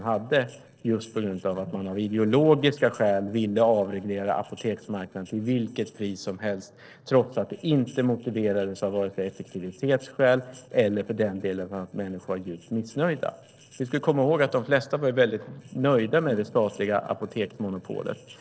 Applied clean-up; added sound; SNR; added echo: neural separator model SepFormer DNS4.